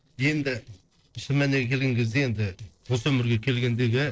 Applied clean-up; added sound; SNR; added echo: neural separator model SepFormer DNS4.